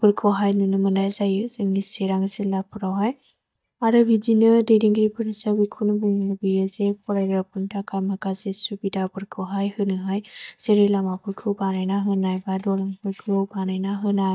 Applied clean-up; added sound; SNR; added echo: neural mask model DeepFilterNet 3.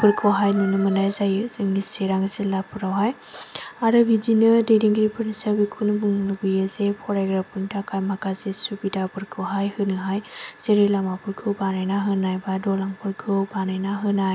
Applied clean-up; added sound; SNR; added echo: none; none; none; none.